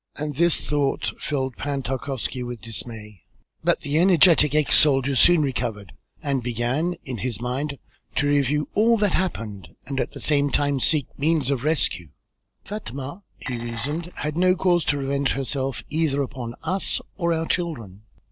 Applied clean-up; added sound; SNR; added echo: neural separator model SepFormer DNS4.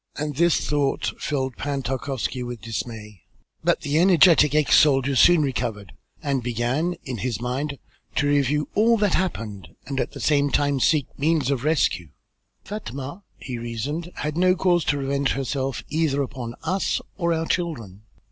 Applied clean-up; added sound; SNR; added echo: none; none; none; none.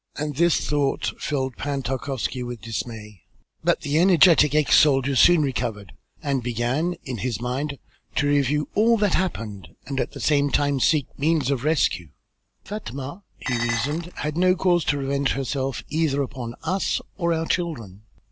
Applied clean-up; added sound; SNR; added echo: none; Dishes, pots, and pans; 7 dB; none.